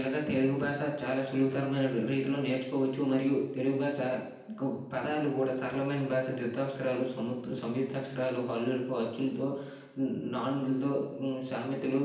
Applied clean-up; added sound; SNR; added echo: none; none; none; reverberation time 0.9 s.